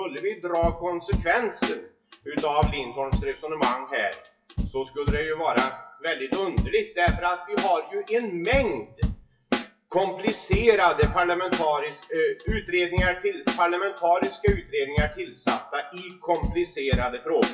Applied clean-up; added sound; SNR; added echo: classical method WPE with log-MMSE.